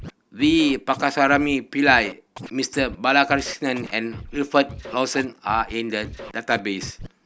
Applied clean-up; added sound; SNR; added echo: none; Scratching (performance technique); 16 dB; none.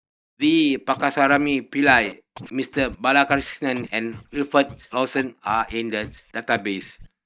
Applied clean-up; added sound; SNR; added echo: neural mask model DeepFilterNet 3.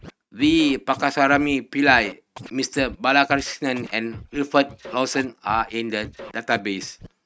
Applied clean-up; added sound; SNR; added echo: neural mask model RNNoise.